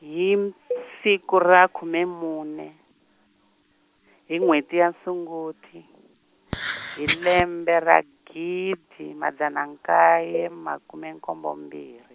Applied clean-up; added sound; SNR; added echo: none; Cowbell; 13 dB; none.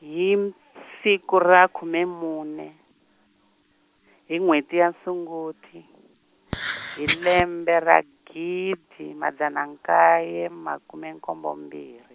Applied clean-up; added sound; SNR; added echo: none; none; none; none.